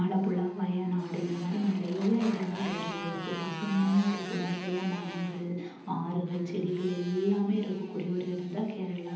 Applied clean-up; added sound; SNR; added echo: none; Motorcycle; 13 dB; reverberation time 1.3 s.